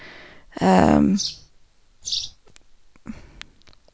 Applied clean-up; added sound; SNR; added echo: none; Bird vocalization, bird call, bird song; 8 dB; none.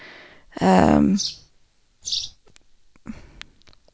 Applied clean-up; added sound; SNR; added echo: neural mask model DeepFilterNet 3.